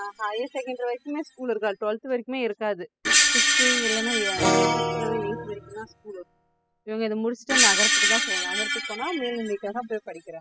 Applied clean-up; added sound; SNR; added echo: classical method spectral subtraction.